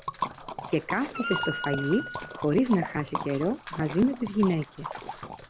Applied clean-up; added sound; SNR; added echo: none; Liquid + Wind instrument, woodwind instrument; 8 dB; none.